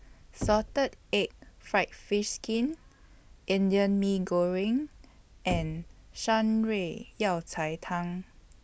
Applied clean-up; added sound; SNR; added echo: none; Knock / Wood; 13 dB; none.